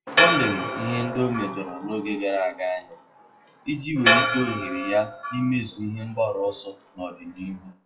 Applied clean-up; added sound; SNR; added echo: classical method WPE with log-MMSE.